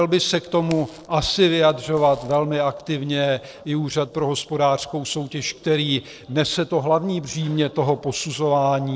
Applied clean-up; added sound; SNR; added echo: neural separator model SepFormer DNS4.